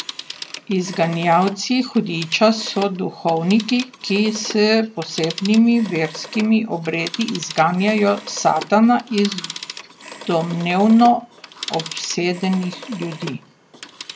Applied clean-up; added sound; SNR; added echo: none; Telephone; 15 dB; none.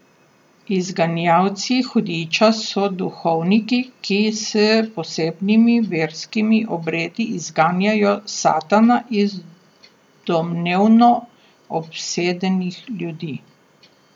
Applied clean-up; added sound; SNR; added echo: none; none; none; none.